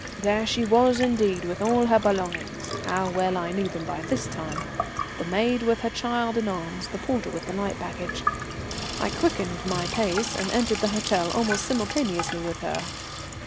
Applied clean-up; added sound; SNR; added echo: none; Sink (filling or washing) / Water tap, faucet; 7 dB; none.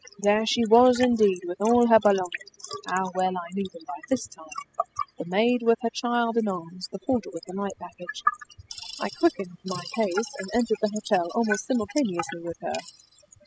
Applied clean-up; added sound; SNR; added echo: classical method spectral subtraction.